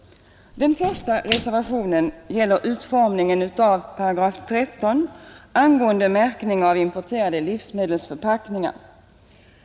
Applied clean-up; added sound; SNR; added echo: none; Splash, splatter; 14 dB; none.